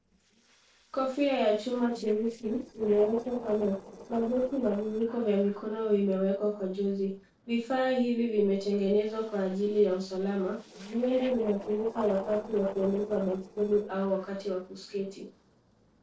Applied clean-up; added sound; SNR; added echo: neural separator model SepFormer DNS4.